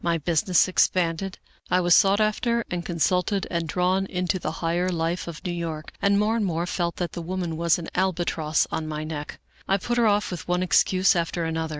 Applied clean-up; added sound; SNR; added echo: none; none; none; none.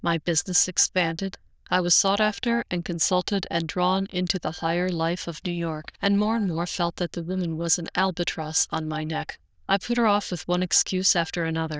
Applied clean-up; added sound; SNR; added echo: neural diffusion model UNIVERSE++.